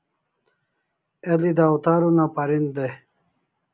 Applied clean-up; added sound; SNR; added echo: none; none; none; none.